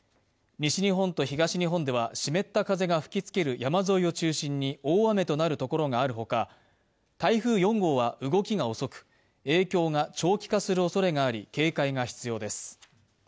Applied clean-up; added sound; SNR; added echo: none; none; none; none.